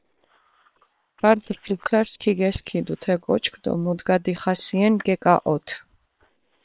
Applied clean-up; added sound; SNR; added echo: neural separator model SepFormer WHAM!.